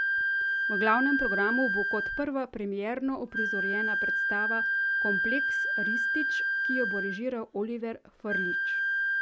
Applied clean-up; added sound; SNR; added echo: none; Wind instrument, woodwind instrument; -4 dB; none.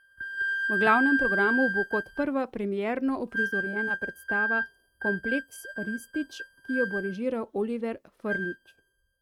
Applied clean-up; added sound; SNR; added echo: neural mask model RNNoise.